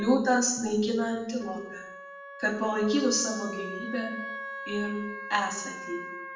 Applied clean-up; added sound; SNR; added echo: none; Wind instrument, woodwind instrument; 11 dB; reverberation time 0.8 s.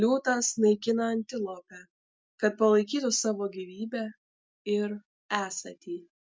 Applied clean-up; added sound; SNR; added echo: none; none; none; none.